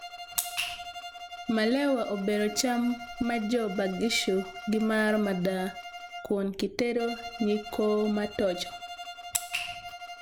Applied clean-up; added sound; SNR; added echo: none; Bowed string instrument; 12 dB; none.